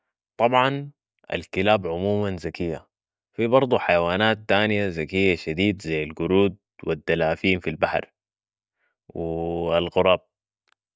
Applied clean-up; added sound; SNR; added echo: none; none; none; none.